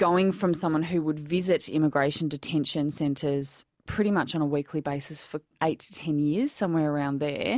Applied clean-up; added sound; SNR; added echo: none; none; none; none.